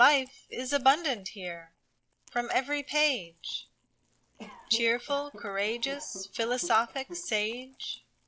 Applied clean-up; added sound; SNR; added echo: neural separator model SepFormer DNS4.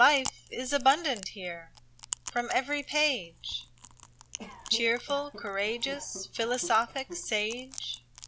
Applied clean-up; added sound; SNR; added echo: none; Chewing, mastication + Cough; 14 dB; none.